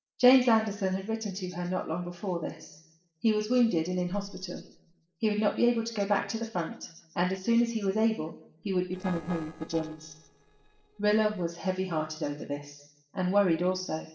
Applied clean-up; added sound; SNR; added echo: neural separator model SepFormer DNS4.